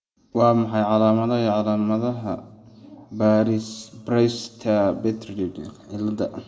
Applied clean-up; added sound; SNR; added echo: none; none; none; reverberation time 2.2 s.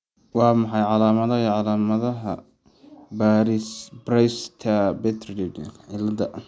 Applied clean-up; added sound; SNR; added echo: none; none; none; none.